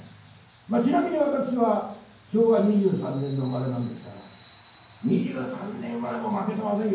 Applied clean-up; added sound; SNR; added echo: none; Cricket; 0 dB; reverberation time 0.9 s.